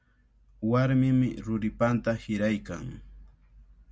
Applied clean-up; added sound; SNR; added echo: none; none; none; none.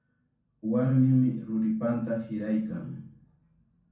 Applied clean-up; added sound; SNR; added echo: none; none; none; reverberation time 0.5 s.